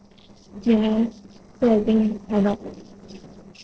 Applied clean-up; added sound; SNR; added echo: neural separator model SepFormer DNS4.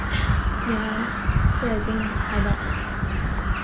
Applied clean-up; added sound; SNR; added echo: none; Crow; 4 dB; none.